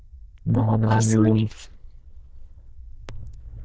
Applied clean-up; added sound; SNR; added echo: neural diffusion model UNIVERSE++.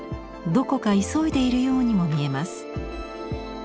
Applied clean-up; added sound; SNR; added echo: none; none; none; none.